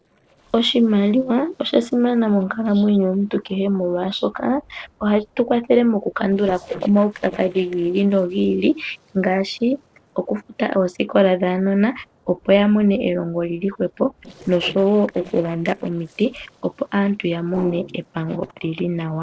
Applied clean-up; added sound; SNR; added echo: neural separator model SepFormer DNS4.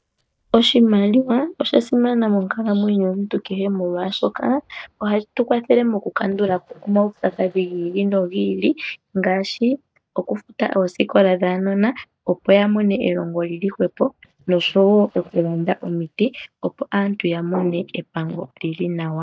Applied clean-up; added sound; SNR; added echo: neural mask model DeepFilterNet 3.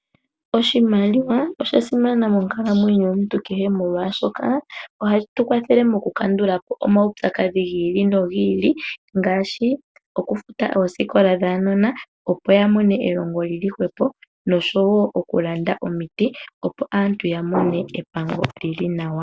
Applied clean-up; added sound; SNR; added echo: none; none; none; none.